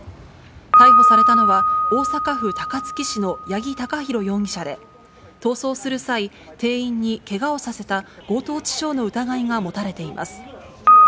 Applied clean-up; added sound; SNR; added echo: none; Piano; -5 dB; none.